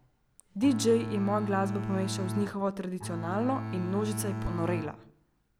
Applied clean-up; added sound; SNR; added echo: none; Bowed string instrument; 5 dB; none.